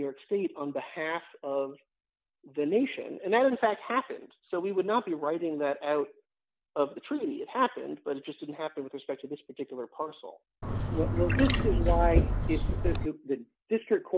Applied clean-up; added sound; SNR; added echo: none; Trickle, dribble / Chirp, tweet; -5 dB; none.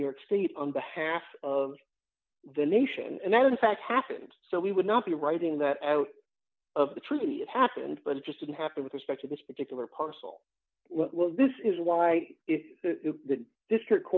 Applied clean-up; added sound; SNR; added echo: none; none; none; none.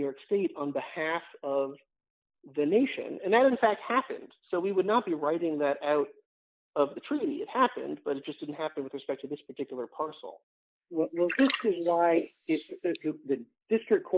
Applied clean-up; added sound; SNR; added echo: neural mask model Resemble Enhance denoiser.